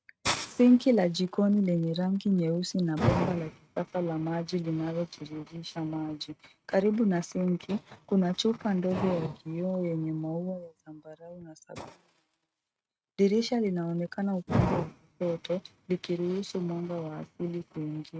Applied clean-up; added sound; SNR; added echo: neural mask model RNNoise.